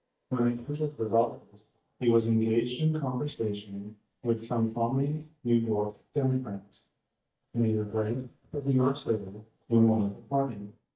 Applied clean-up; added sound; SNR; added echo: neural mask model DeepFilterNet 3.